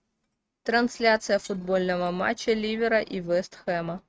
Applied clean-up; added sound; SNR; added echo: neural mask model RNNoise.